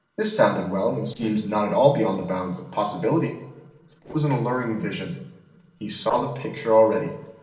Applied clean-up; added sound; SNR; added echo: neural separator model SepFormer DNS4.